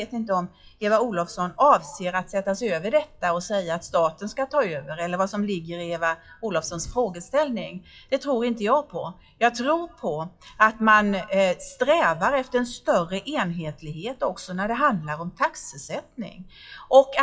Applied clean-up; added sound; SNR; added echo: classical method WPE with log-MMSE.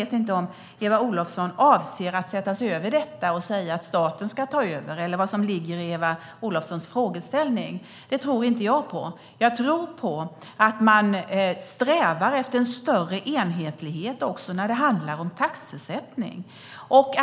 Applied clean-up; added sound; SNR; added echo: none; none; none; none.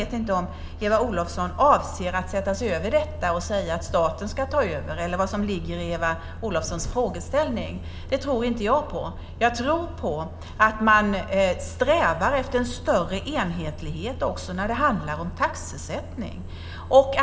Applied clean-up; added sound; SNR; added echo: none; Truck; 10 dB; reverberation time 2.1 s.